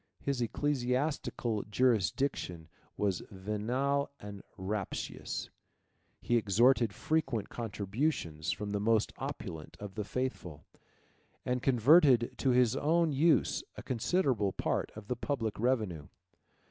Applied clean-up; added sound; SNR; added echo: none; none; none; none.